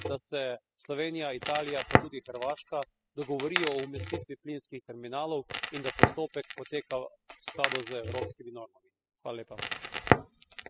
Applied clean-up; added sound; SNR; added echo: classical method spectral subtraction.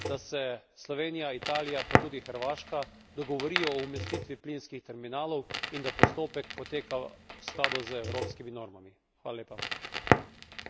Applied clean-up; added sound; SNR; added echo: none; Crackle; -2 dB; none.